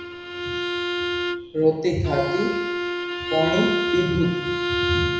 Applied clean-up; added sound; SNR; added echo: none; Bowed string instrument; 1 dB; reverberation time 1.0 s.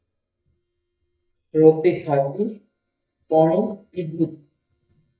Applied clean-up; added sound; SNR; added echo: neural mask model DeepFilterNet 3.